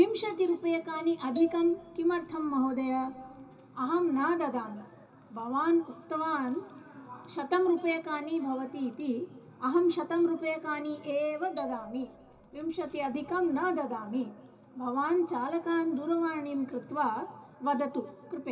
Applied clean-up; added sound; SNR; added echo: none; Marimba, xylophone; 16 dB; reverberation time 2.7 s.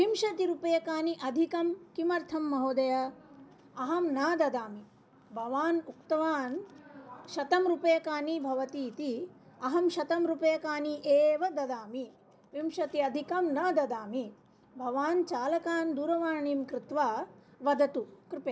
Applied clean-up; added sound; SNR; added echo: none; none; none; none.